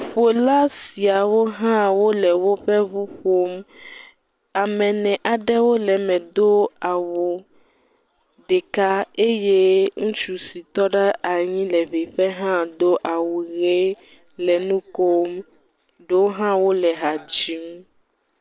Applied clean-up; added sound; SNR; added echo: none; none; none; none.